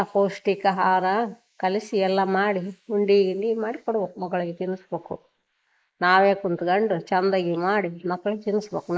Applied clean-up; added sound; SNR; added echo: neural mask model Resemble Enhance denoiser.